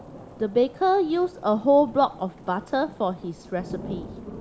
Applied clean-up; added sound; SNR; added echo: none; Thunder / Rain; 16 dB; none.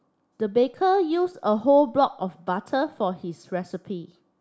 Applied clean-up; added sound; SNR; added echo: none; none; none; none.